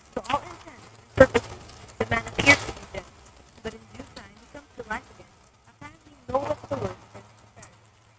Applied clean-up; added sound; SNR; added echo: neural mask model RNNoise.